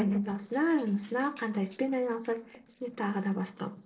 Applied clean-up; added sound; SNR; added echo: neural separator model SepFormer DNS4.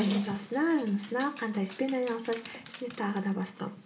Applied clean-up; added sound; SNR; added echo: none; Dog; 11 dB; reverberation time 1.7 s.